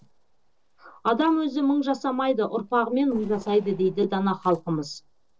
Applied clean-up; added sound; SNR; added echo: neural separator model SepFormer DNS4.